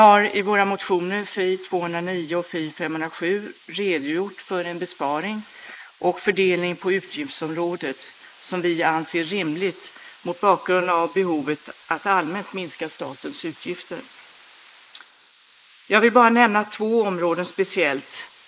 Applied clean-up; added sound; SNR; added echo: neural mask model Resemble Enhance denoiser.